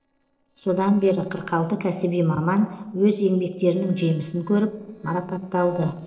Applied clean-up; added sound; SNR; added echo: neural separator model SepFormer DNS4.